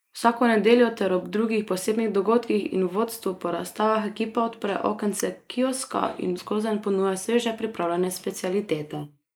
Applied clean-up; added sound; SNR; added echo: neural mask model Resemble Enhance denoiser.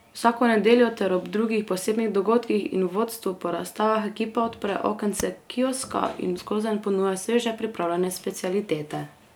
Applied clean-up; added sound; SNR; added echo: none; Tap; 13 dB; none.